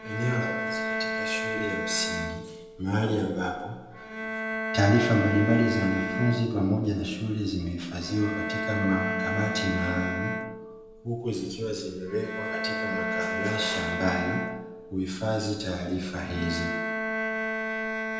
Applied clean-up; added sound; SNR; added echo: none; Bowed string instrument; 4 dB; reverberation time 0.9 s.